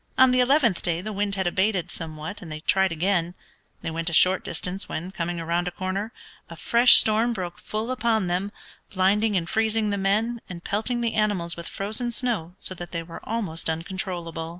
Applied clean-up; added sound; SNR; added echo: none; none; none; none.